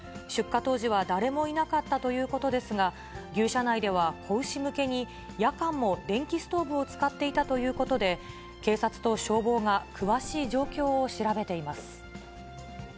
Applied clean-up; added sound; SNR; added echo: none; Knock; 18 dB; none.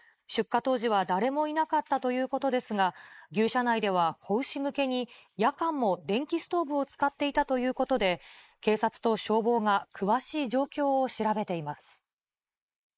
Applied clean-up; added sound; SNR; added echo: neural mask model Resemble Enhance denoiser.